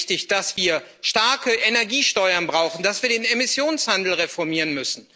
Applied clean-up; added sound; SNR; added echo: none; none; none; none.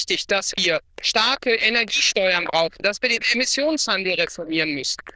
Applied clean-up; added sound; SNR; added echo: neural diffusion model UNIVERSE++.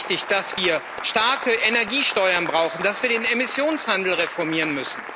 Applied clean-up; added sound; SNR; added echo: none; Applause / Cheering; 11 dB; none.